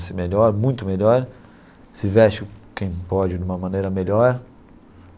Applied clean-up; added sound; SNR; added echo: none; none; none; none.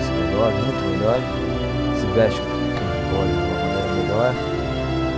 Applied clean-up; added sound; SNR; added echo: none; Musical instrument; -2 dB; none.